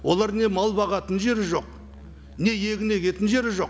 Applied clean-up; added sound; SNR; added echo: none; Musical instrument; 20 dB; none.